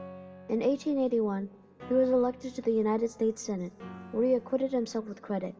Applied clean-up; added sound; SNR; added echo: none; Piano; 20 dB; reverberation time 2.4 s.